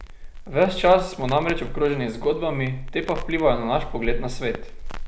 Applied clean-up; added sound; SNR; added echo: none; Crackle; 6 dB; none.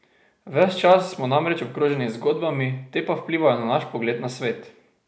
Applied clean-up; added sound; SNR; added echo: none; none; none; none.